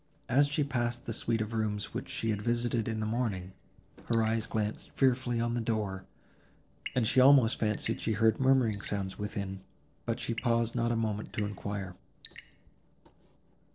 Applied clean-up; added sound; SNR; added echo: neural separator model SepFormer DNS4.